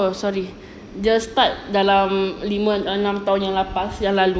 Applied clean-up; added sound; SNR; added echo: none; none; none; none.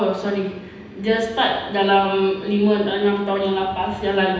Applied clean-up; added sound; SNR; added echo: none; none; none; reverberation time 0.9 s.